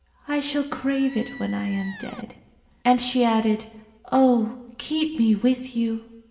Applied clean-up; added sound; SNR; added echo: none; Squeak; 18 dB; reverberation time 0.9 s.